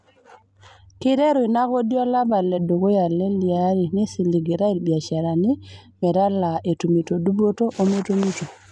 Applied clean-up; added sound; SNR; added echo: none; none; none; none.